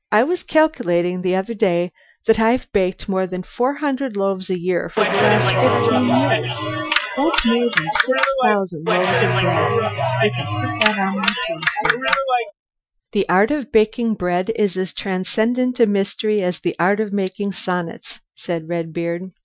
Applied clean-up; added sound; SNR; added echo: classical method Wiener filter.